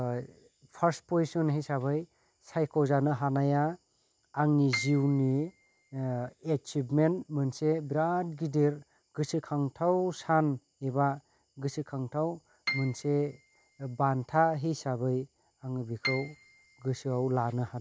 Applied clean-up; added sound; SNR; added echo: none; Piano; 11 dB; none.